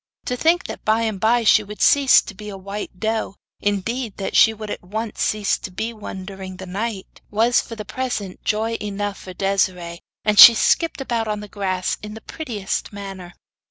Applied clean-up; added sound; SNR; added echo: none; none; none; none.